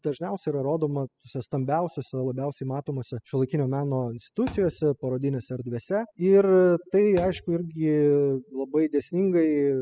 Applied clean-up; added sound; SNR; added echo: classical method spectral subtraction.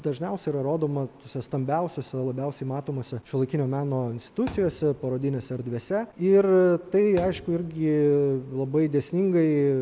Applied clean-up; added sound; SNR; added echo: none; Thump, thud; 19 dB; none.